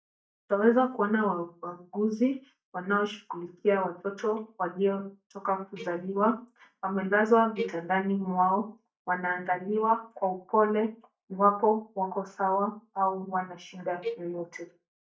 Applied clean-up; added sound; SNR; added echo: neural mask model DeepFilterNet 3.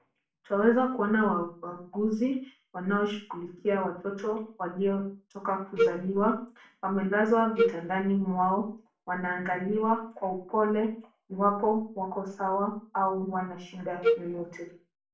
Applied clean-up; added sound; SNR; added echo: none; Wind instrument, woodwind instrument; -1 dB; reverberation time 0.4 s.